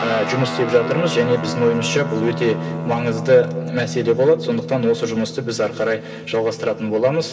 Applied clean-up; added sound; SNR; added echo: none; Guitar; 8 dB; reverberation time 2.9 s.